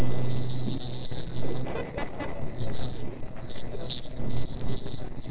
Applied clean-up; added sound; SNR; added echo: neural separator model SepFormer DNS4.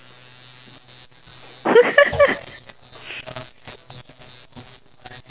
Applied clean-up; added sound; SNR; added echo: none; Thump, thud; 16 dB; none.